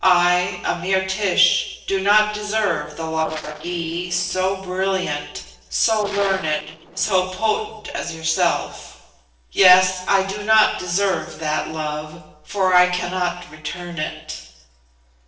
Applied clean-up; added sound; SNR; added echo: neural separator model SepFormer DNS4.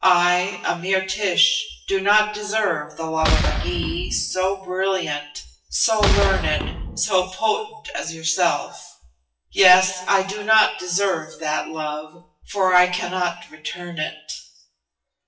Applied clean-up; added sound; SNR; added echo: classical method WPE with log-MMSE.